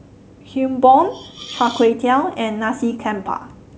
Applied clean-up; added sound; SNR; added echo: none; Hiss; 16 dB; none.